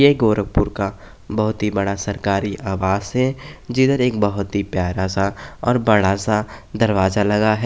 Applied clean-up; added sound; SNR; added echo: none; none; none; none.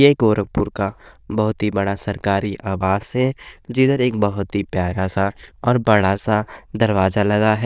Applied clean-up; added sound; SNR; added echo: neural diffusion model UNIVERSE++.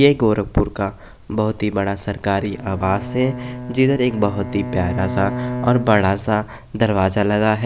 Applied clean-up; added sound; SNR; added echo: none; Bowed string instrument; 11 dB; none.